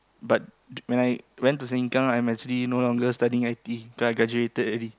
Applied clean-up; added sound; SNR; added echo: none; none; none; none.